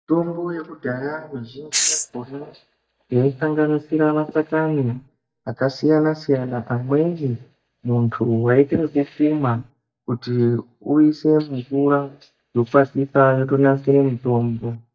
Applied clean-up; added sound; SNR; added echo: neural mask model DeepFilterNet 3.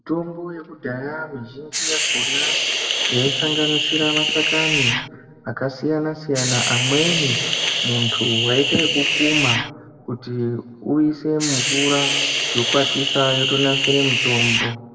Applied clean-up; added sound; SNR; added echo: none; Hiss; -3 dB; reverberation time 1.4 s.